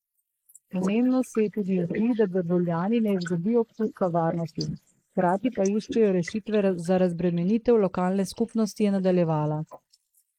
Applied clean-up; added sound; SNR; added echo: neural mask model Resemble Enhance denoiser.